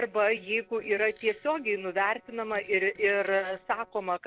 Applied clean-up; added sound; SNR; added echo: neural separator model SepFormer DNS4.